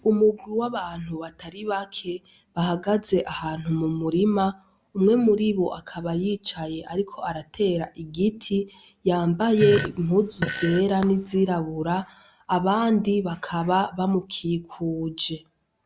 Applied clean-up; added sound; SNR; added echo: none; Fart; 6 dB; none.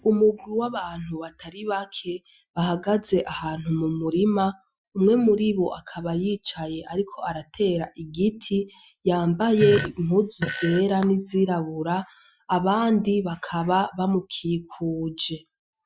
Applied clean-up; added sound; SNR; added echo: classical method Wiener filter.